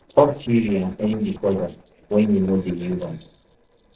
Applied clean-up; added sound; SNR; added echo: neural separator model SepFormer DNS4.